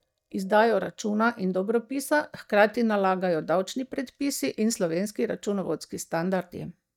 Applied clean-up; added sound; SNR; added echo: neural mask model DeepFilterNet 3.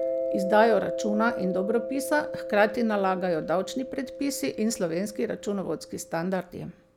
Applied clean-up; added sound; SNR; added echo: none; Mallet percussion; 7 dB; none.